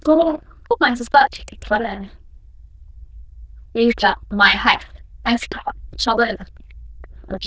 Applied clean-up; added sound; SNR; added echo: neural diffusion model UNIVERSE++.